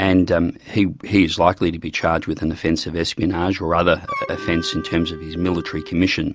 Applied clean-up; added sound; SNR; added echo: none; Wind instrument, woodwind instrument; 13 dB; none.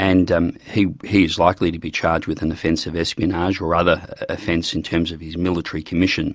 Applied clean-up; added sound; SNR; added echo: none; none; none; none.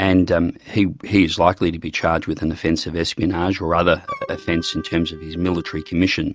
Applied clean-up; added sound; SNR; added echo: neural mask model RNNoise.